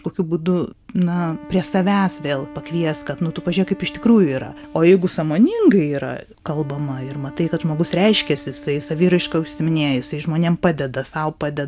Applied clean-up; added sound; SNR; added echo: none; Wind instrument, woodwind instrument; 19 dB; none.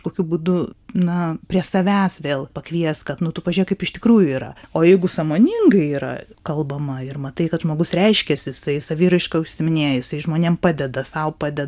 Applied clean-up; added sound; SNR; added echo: none; none; none; none.